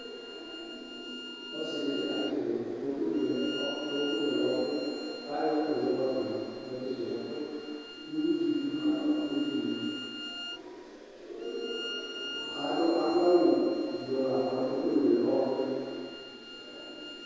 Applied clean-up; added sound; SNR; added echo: none; Bowed string instrument; 13 dB; reverberation time 2.0 s.